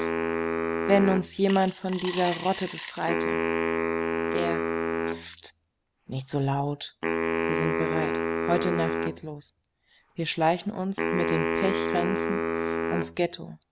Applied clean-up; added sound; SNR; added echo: none; Wind instrument, woodwind instrument + Coin (dropping) / Glass; 0 dB; none.